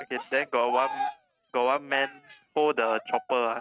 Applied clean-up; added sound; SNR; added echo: neural mask model RNNoise.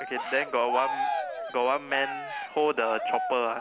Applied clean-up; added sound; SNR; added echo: none; Cheering; 4 dB; none.